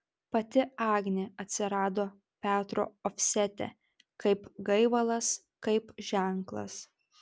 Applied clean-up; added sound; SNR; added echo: none; none; none; none.